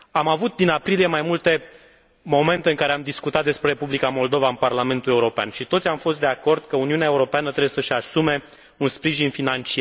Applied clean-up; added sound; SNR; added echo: none; none; none; none.